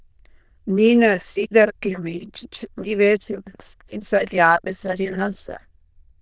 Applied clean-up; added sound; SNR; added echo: neural diffusion model UNIVERSE++.